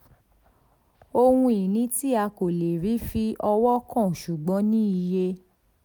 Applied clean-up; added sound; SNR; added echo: none; none; none; none.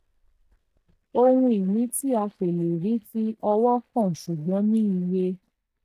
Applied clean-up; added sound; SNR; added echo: neural mask model DeepFilterNet 3.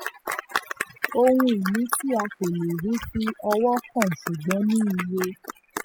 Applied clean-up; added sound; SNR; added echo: classical method spectral subtraction.